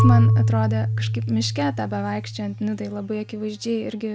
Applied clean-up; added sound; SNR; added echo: none; Marimba, xylophone / Wood; -4 dB; none.